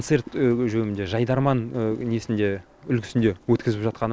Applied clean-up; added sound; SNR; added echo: none; none; none; none.